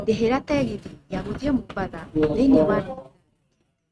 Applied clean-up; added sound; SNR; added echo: neural mask model RNNoise.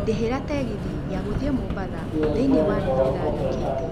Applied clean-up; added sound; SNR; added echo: none; Subway, metro, underground; -4 dB; none.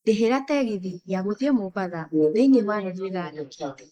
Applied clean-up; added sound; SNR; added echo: neural mask model Resemble Enhance denoiser.